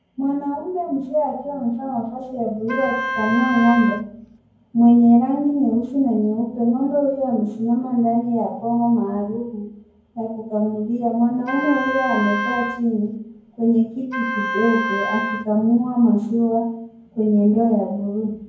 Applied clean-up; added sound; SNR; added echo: none; Wind instrument, woodwind instrument; 7 dB; reverberation time 0.9 s.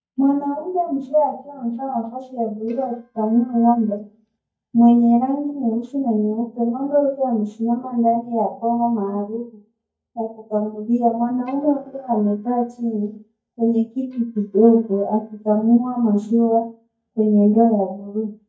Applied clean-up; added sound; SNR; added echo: neural mask model DeepFilterNet 3.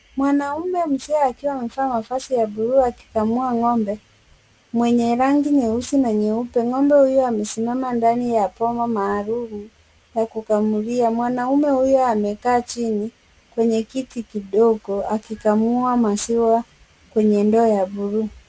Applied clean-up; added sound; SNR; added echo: none; none; none; none.